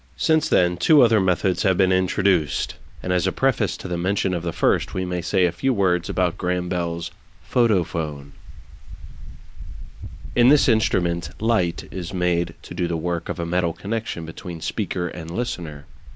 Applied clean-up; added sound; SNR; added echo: none; Wind; 13 dB; none.